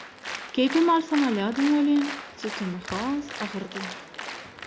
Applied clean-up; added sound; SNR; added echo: none; Applause; 11 dB; none.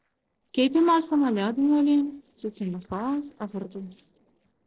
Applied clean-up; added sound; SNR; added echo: neural separator model SepFormer DNS4.